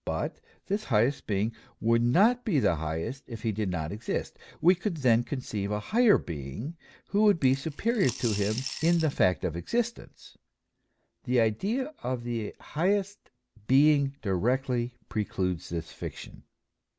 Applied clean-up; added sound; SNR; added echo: none; Coin (dropping) / Glass; 12 dB; none.